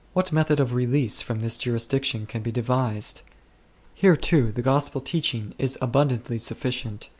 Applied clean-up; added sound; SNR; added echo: none; none; none; none.